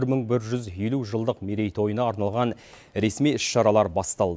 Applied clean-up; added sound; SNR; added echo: none; none; none; none.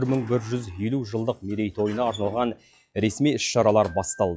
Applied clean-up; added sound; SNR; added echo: classical method log-MMSE.